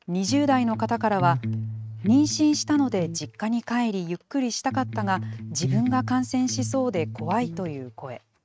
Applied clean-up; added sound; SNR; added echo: neural mask model RNNoise.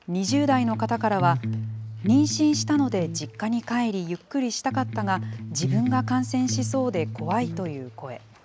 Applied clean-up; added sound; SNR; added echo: none; Electric guitar; 6 dB; none.